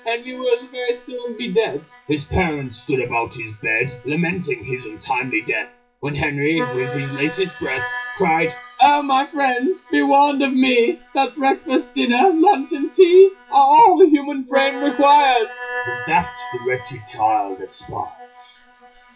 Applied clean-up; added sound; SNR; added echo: classical method WPE with log-MMSE.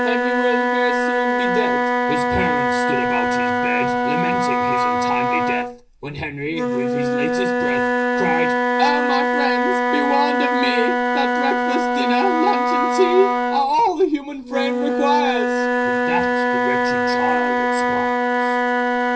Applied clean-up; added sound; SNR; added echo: none; Wind instrument, woodwind instrument; -5 dB; reverberation time 0.4 s.